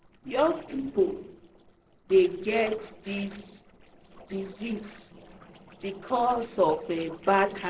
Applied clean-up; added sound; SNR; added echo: neural separator model SepFormer DNS4.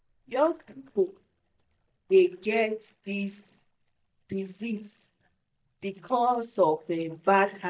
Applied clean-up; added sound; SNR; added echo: neural mask model DeepFilterNet 3.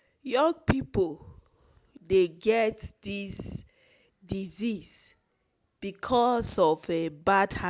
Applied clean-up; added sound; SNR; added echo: none; none; none; none.